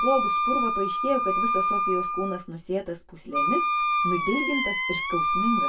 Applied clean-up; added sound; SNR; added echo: none; Wind instrument, woodwind instrument; -4 dB; reverberation time 0.1 s.